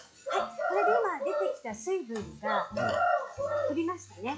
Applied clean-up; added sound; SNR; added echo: classical method log-MMSE.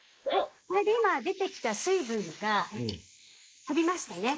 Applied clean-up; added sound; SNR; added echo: neural mask model Resemble Enhance denoiser.